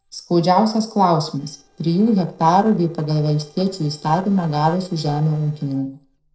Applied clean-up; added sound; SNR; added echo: neural separator model SepFormer DNS4.